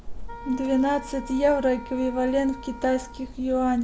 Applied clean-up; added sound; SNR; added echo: none; Idling / Engine starting / Door / Car + Wind instrument, woodwind instrument; 15 dB; none.